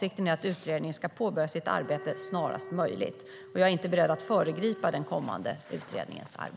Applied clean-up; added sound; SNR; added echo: none; Wind instrument, woodwind instrument; 15 dB; none.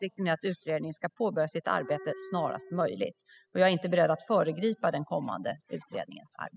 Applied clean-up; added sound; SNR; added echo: classical method spectral subtraction.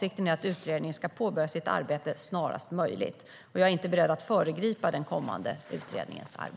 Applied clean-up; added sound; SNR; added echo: none; none; none; none.